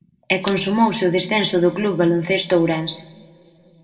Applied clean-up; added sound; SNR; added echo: none; none; none; reverberation time 1.1 s.